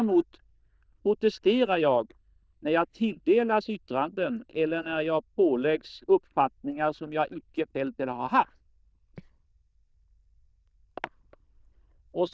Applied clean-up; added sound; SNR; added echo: neural diffusion model UNIVERSE++.